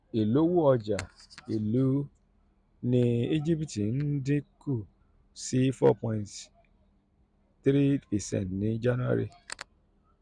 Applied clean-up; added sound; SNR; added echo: none; none; none; none.